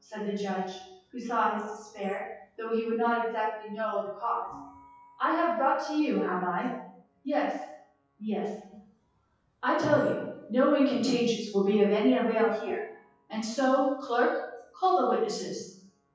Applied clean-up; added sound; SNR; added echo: classical method WPE with log-MMSE.